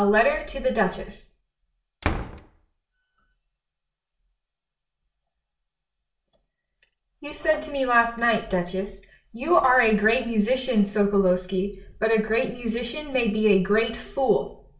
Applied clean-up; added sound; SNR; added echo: none; Slam; 10 dB; reverberation time 0.3 s.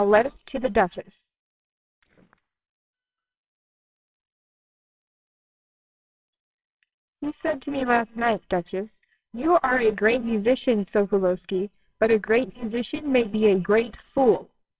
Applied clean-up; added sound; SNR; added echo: neural separator model SepFormer WHAMR!.